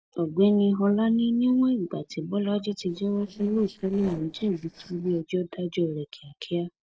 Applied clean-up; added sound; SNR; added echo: neural separator model SepFormer DNS4.